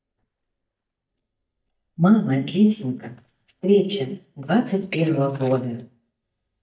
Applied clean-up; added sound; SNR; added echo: neural mask model DeepFilterNet 3.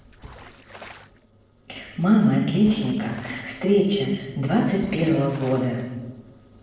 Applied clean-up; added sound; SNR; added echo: neural separator model SepFormer DNS4.